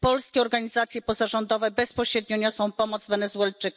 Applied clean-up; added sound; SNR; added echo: none; none; none; none.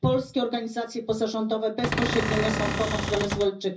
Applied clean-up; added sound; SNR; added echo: none; Cupboard open or close / Door; 1 dB; reverberation time 0.5 s.